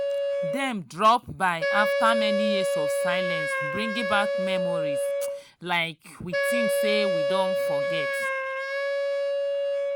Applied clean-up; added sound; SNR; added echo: none; Wind instrument, woodwind instrument; -3 dB; none.